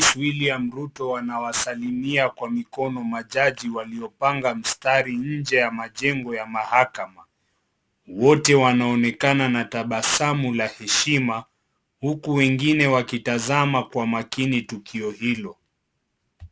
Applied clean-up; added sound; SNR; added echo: none; none; none; none.